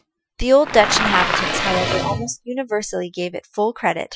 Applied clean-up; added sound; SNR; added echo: classical method Wiener filter.